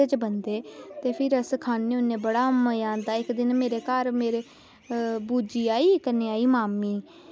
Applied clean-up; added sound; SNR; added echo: none; none; none; none.